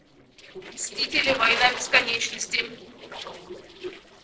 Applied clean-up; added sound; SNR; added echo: neural separator model SepFormer DNS4.